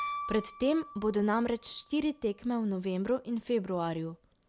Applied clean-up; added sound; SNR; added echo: none; Piano; 14 dB; none.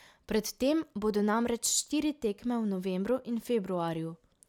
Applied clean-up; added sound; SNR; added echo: none; none; none; none.